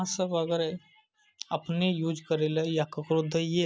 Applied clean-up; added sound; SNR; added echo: none; none; none; none.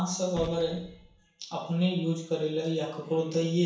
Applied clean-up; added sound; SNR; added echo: none; Gunshot, gunfire; 19 dB; reverberation time 0.7 s.